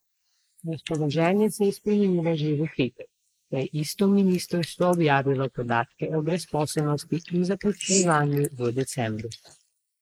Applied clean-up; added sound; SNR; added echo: neural mask model Resemble Enhance denoiser.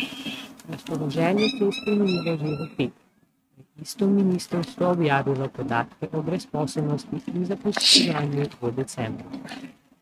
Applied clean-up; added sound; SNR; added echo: neural mask model RNNoise.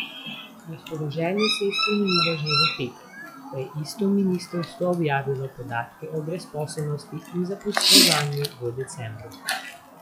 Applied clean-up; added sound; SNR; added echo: classical method log-MMSE.